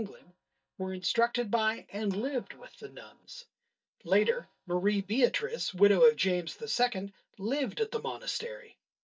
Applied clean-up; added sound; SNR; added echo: neural mask model DeepFilterNet 3.